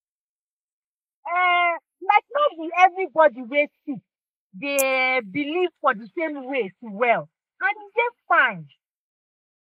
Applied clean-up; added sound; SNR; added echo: neural mask model Resemble Enhance denoiser.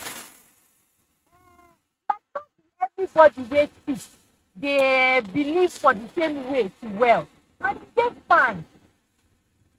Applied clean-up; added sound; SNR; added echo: neural mask model RNNoise.